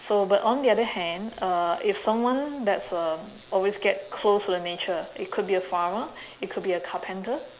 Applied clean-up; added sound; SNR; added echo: none; none; none; none.